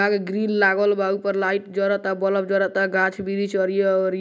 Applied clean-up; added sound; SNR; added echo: none; none; none; none.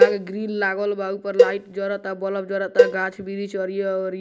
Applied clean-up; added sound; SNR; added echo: none; Cowbell; -3 dB; none.